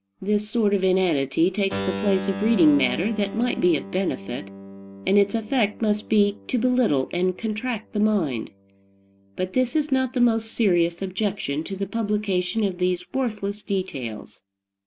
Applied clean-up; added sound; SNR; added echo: none; Keyboard (musical); 14 dB; none.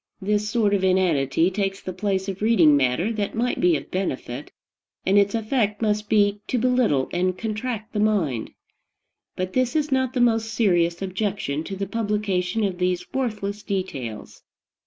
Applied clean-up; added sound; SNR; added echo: none; none; none; none.